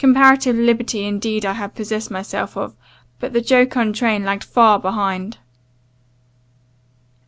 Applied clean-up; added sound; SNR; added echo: none; none; none; none.